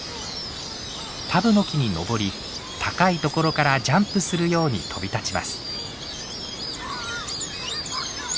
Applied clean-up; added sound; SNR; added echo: none; none; none; none.